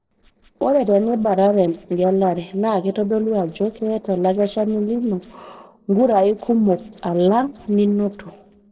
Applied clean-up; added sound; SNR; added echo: neural separator model SepFormer DNS4.